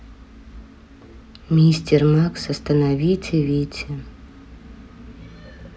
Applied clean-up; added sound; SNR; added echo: none; none; none; none.